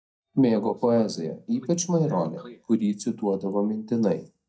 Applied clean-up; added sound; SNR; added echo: neural mask model DeepFilterNet 3.